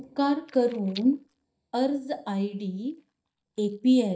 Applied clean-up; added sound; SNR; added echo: neural mask model DeepFilterNet 3.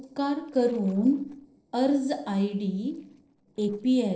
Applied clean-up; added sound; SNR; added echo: neural separator model SepFormer DNS4.